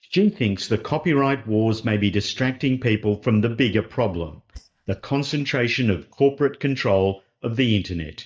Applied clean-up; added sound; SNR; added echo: neural mask model DeepFilterNet 3.